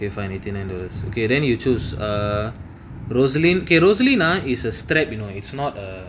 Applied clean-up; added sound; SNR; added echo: none; none; none; none.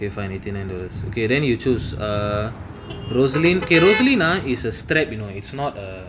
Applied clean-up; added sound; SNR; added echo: none; Motor vehicle (road); 8 dB; none.